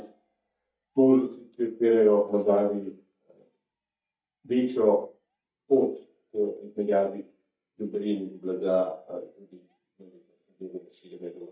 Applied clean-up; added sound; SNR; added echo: neural mask model DeepFilterNet 3.